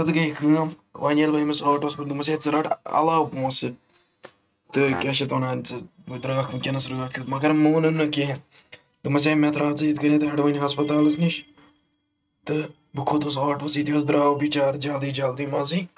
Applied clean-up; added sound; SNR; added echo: neural mask model RNNoise.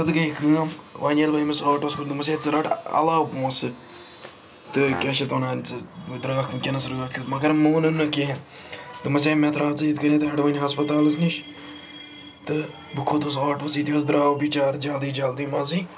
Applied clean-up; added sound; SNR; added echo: none; Brass instrument; 14 dB; none.